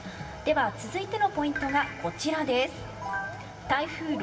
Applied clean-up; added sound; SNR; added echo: none; none; none; reverberation time 1.8 s.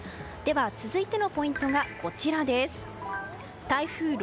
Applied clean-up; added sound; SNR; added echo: none; none; none; none.